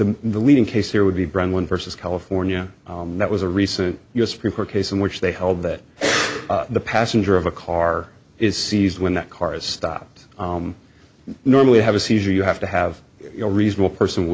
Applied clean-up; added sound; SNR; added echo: none; none; none; none.